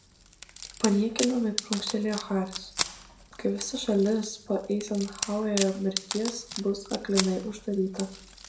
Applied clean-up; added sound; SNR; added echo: none; Wood; 8 dB; reverberation time 0.4 s.